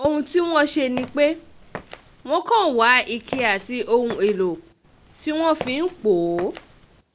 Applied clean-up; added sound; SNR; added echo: none; Walk, footsteps; 17 dB; none.